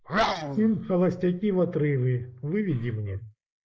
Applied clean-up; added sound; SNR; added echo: neural mask model Resemble Enhance denoiser.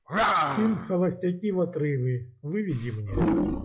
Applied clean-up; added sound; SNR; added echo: classical method log-MMSE.